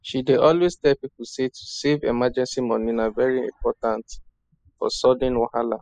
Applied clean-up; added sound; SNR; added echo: classical method spectral subtraction.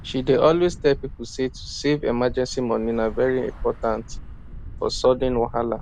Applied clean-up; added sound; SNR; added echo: none; Traffic noise, roadway noise / Bus; 13 dB; none.